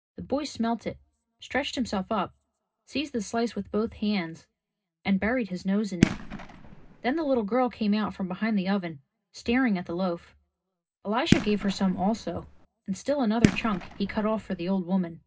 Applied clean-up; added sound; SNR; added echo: none; Fireworks; 1 dB; reverberation time 0.2 s.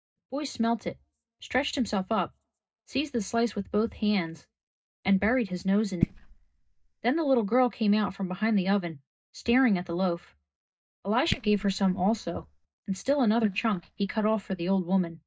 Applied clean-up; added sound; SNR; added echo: neural mask model DeepFilterNet 3.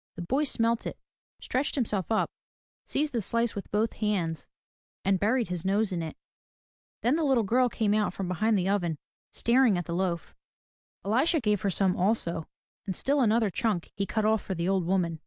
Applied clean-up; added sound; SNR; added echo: none; none; none; none.